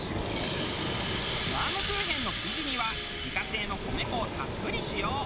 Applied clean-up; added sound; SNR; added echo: none; Rattle (instrument) + Waves, surf; -4 dB; none.